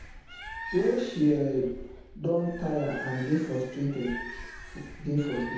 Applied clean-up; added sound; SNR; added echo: none; Bird; 12 dB; reverberation time 0.9 s.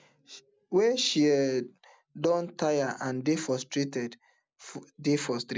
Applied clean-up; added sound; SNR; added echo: none; none; none; none.